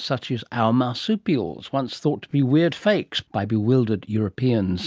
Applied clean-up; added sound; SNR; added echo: none; none; none; none.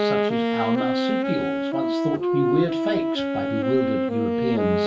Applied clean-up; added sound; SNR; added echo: none; Wind instrument, woodwind instrument; -4 dB; reverberation time 0.2 s.